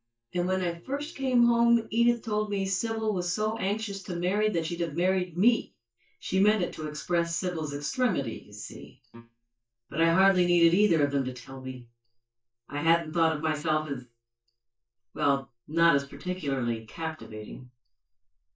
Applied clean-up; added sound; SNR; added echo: neural mask model DeepFilterNet 3.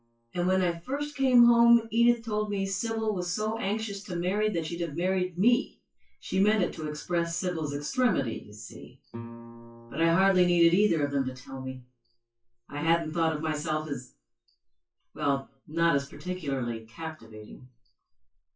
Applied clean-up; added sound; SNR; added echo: classical method WPE with log-MMSE.